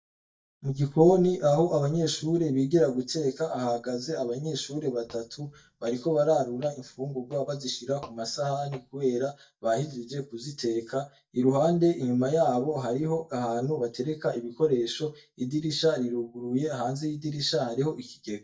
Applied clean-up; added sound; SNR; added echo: neural mask model DeepFilterNet 3.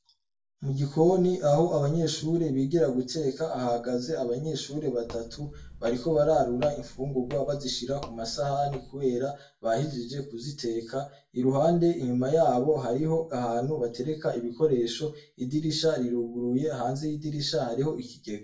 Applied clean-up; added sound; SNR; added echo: none; Walk, footsteps; 16 dB; reverberation time 0.3 s.